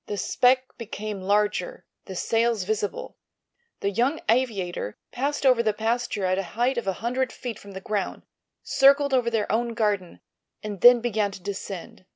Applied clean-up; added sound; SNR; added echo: none; none; none; none.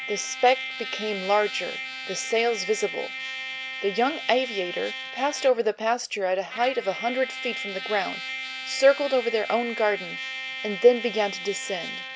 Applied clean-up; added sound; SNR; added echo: none; Trumpet; 9 dB; none.